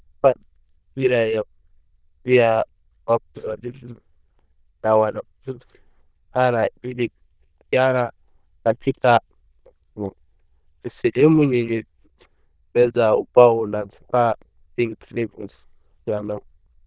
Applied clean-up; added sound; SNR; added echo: neural diffusion model UNIVERSE++.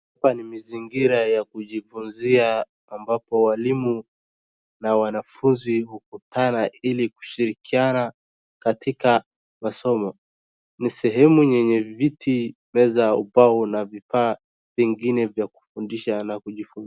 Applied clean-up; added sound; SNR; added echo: none; none; none; none.